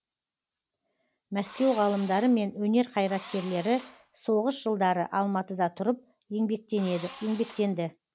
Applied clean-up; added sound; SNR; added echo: none; Engine / Drill; 18 dB; none.